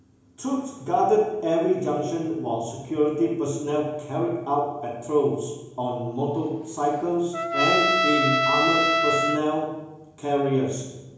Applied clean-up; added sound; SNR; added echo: none; Trumpet; -1 dB; reverberation time 1.0 s.